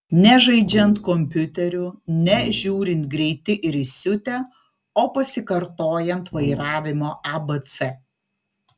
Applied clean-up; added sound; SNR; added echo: none; Brass instrument; 13 dB; none.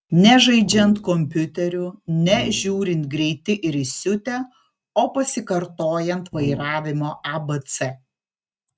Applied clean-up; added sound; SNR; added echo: neural mask model RNNoise.